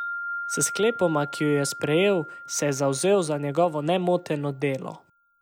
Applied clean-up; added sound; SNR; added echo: none; Wind chime; 12 dB; none.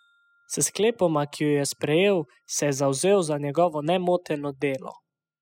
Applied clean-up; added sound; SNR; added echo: classical method spectral subtraction.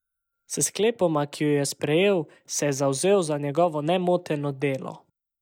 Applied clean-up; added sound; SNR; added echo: neural mask model DeepFilterNet 3.